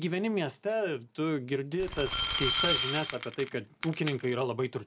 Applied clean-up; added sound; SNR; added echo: none; Glass; 2 dB; none.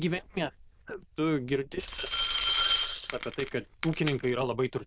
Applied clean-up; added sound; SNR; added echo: neural diffusion model UNIVERSE++.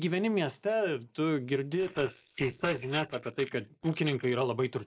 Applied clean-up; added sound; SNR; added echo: neural mask model Resemble Enhance denoiser.